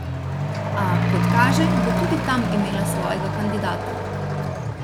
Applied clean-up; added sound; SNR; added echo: none; Accelerating, revving, vroom / Truck; -4 dB; none.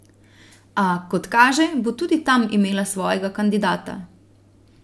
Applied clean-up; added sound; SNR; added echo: none; none; none; none.